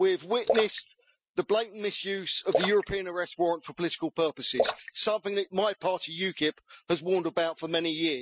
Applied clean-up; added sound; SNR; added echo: classical method spectral subtraction.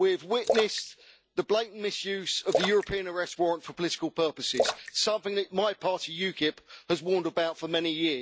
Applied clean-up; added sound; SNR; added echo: none; Splash, splatter; 7 dB; none.